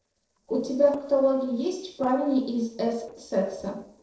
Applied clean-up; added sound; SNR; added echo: neural separator model SepFormer DNS4.